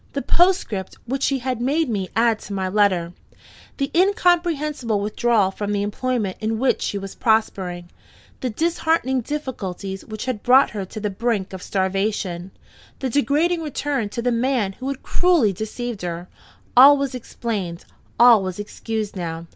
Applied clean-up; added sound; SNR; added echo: none; none; none; none.